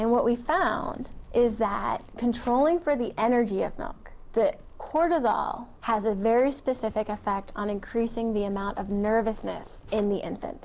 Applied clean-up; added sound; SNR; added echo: none; Zipper (clothing); 16 dB; none.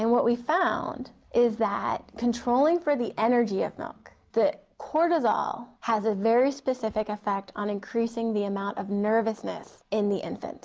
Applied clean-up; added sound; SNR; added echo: none; none; none; none.